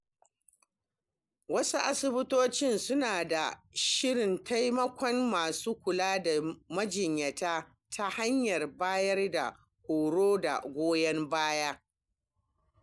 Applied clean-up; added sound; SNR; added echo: none; none; none; none.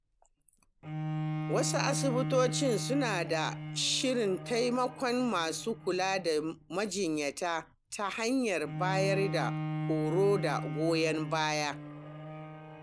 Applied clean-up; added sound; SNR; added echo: none; Bowed string instrument; 6 dB; none.